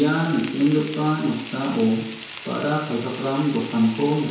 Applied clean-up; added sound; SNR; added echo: none; Frying (food); 16 dB; reverberation time 0.9 s.